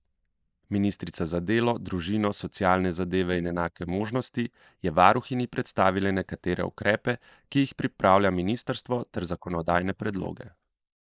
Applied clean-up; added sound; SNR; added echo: neural mask model Resemble Enhance denoiser.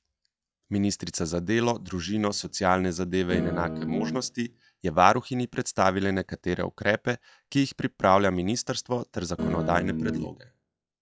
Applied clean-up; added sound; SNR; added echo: classical method log-MMSE.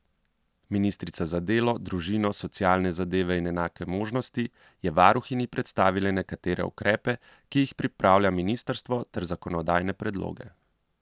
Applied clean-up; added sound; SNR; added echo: none; none; none; none.